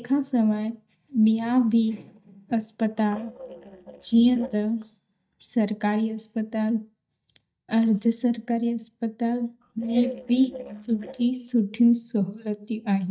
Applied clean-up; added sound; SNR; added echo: neural mask model DeepFilterNet 3.